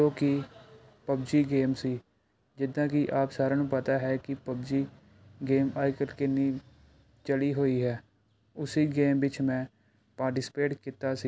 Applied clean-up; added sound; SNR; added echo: none; none; none; none.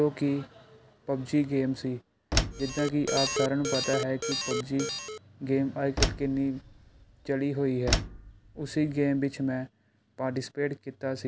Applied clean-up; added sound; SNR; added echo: none; Slam + Alarm; 2 dB; none.